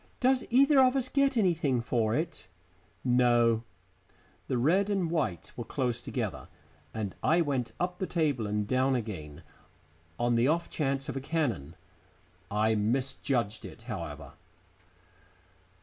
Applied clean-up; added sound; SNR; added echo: none; none; none; none.